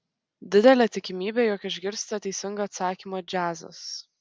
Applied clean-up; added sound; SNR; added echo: none; none; none; none.